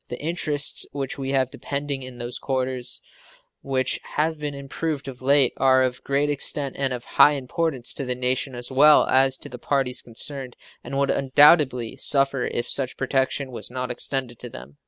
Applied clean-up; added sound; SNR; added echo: none; none; none; none.